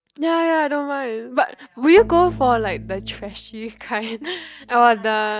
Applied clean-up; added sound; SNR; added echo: neural mask model DeepFilterNet 3.